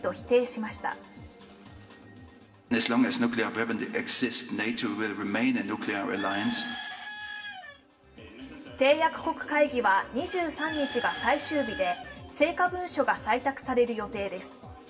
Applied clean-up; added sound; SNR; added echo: none; Bird / Chicken, rooster; 13 dB; reverberation time 1.8 s.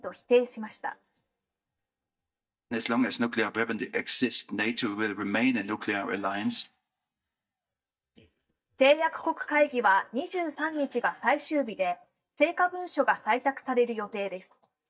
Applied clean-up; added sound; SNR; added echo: neural mask model DeepFilterNet 3.